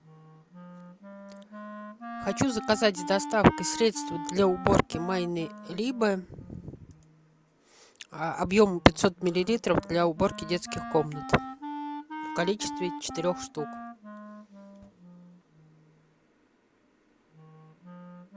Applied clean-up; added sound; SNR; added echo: none; Wind instrument, woodwind instrument; 12 dB; none.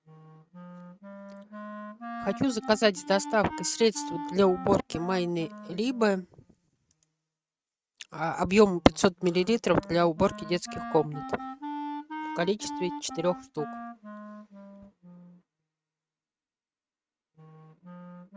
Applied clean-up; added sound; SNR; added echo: neural mask model RNNoise.